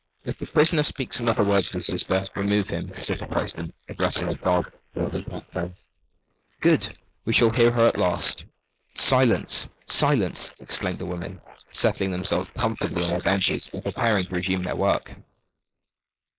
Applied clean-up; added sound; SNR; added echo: neural mask model Resemble Enhance denoiser.